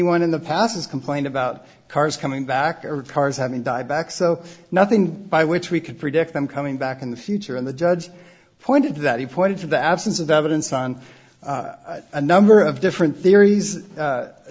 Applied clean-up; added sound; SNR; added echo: none; none; none; none.